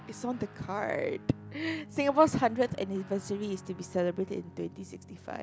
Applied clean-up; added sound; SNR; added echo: none; Guitar; 17 dB; none.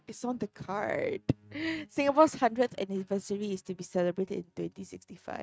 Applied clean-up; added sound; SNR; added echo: neural mask model RNNoise.